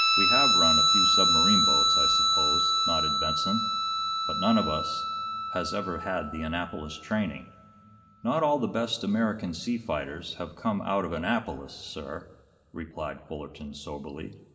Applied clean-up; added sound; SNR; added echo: none; Guitar; -3 dB; reverberation time 2.6 s.